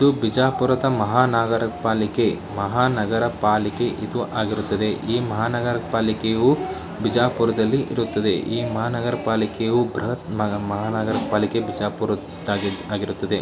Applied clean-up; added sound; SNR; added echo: none; none; none; none.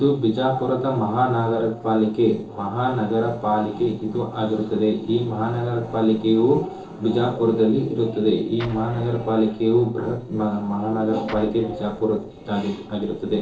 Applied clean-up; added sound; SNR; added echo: neural separator model SepFormer DNS4.